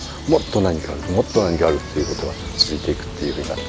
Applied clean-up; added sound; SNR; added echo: none; Bird; 12 dB; none.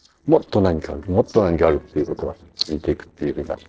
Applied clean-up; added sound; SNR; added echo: neural separator model SepFormer DNS4.